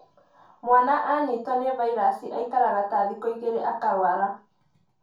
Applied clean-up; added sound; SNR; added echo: none; none; none; reverberation time 0.3 s.